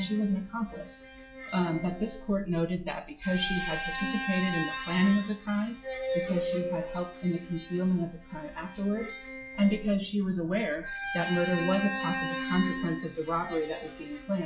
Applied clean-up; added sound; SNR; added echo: classical method log-MMSE.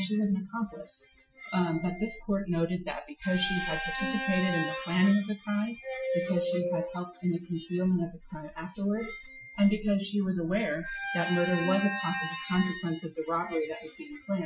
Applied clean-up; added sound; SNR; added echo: classical method Wiener filter.